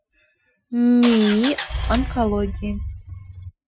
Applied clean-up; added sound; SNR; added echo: classical method Wiener filter.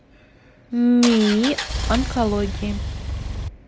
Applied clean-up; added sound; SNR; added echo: none; Engine; 5 dB; none.